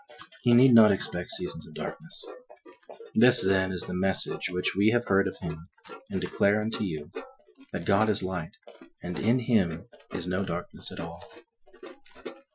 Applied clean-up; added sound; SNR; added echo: classical method Wiener filter.